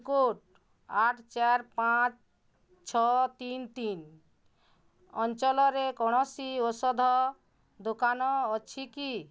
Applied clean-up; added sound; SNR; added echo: none; none; none; none.